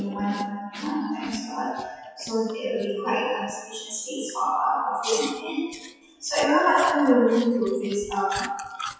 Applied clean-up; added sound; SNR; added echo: classical method WPE with log-MMSE.